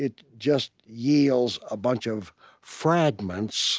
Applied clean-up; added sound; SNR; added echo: none; none; none; none.